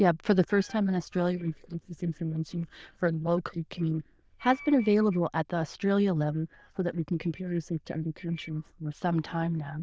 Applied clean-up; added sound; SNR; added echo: neural diffusion model UNIVERSE++.